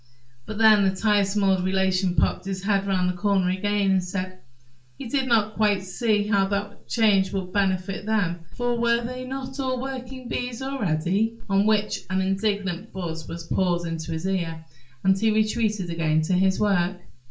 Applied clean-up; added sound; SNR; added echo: none; none; none; reverberation time 0.3 s.